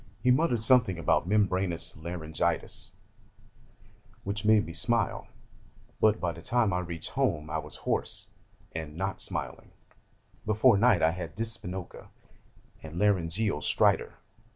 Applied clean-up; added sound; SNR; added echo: none; none; none; none.